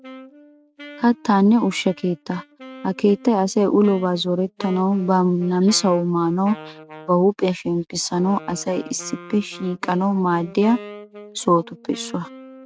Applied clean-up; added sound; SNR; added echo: neural mask model RNNoise.